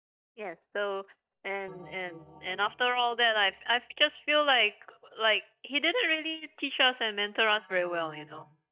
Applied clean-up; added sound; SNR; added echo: neural mask model DeepFilterNet 3.